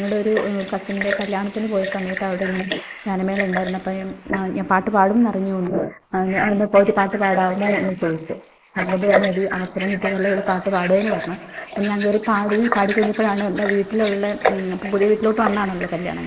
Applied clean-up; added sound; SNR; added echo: neural mask model Resemble Enhance denoiser.